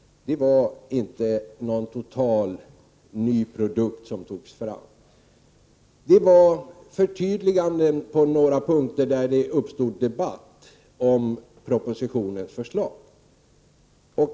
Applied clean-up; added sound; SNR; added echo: none; none; none; none.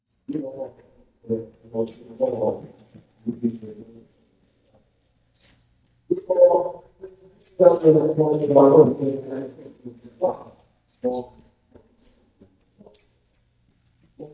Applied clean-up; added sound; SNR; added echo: neural mask model DeepFilterNet 3.